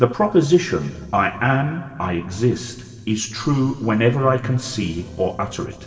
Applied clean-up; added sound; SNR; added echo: neural separator model SepFormer DNS4.